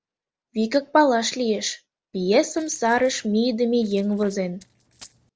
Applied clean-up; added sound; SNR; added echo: neural separator model SepFormer DNS4.